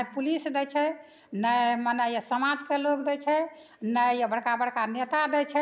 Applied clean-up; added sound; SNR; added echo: none; none; none; none.